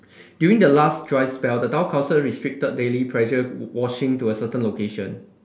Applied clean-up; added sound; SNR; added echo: none; none; none; none.